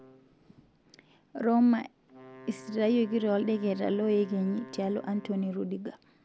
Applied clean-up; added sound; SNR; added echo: none; Wind instrument, woodwind instrument; 20 dB; none.